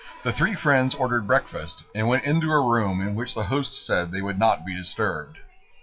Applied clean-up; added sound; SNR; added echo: classical method WPE with log-MMSE.